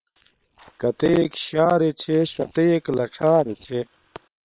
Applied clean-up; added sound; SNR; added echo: neural separator model SepFormer WHAM!.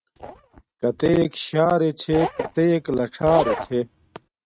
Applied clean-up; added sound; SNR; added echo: neural mask model RNNoise.